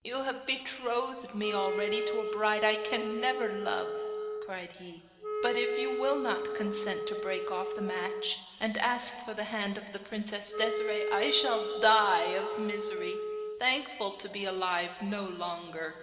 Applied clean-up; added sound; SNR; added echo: none; Wind instrument, woodwind instrument; 2 dB; reverberation time 2.1 s.